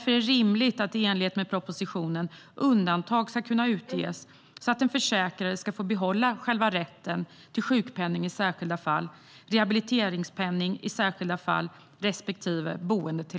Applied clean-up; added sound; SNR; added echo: none; Bowed string instrument; 14 dB; none.